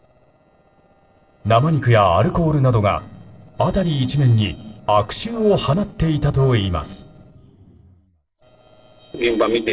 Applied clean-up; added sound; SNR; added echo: neural separator model SepFormer DNS4.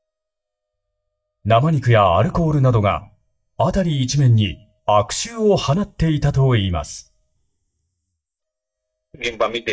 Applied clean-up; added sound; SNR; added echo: neural mask model DeepFilterNet 3.